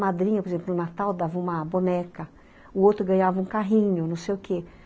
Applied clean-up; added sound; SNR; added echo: none; none; none; none.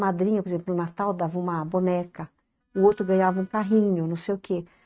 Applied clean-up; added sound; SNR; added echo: neural mask model RNNoise.